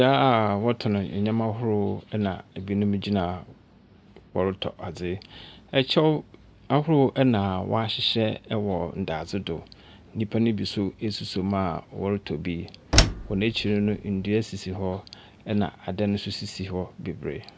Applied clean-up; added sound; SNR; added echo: none; Slam; -1 dB; none.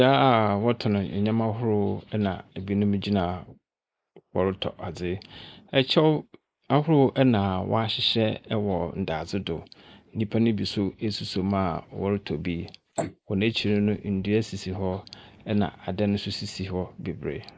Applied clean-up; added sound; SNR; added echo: neural mask model Resemble Enhance denoiser.